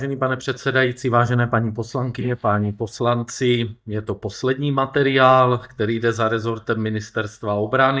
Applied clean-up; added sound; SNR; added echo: neural mask model DeepFilterNet 3.